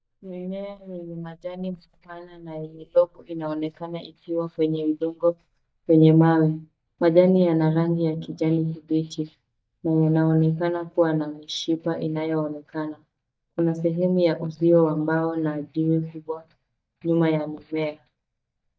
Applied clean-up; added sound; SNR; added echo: neural mask model DeepFilterNet 3.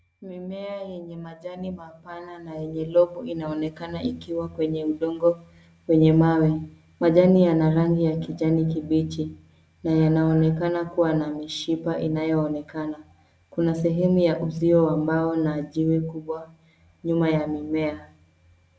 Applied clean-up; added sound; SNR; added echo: none; none; none; none.